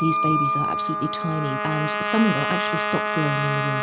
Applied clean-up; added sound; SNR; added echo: none; Wind instrument, woodwind instrument + Trumpet; -1 dB; none.